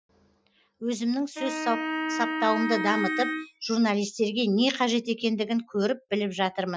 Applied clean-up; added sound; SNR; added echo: classical method Wiener filter.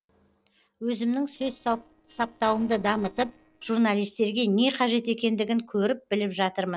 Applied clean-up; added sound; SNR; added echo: neural separator model SepFormer DNS4.